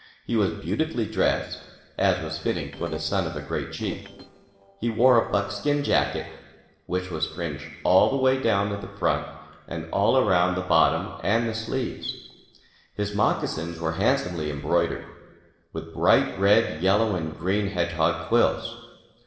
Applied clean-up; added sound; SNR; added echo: neural separator model SepFormer DNS4.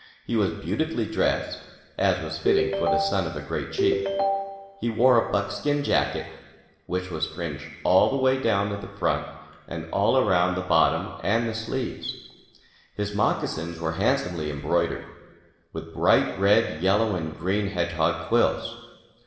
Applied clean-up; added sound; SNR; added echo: none; Ringtone; 1 dB; reverberation time 1.2 s.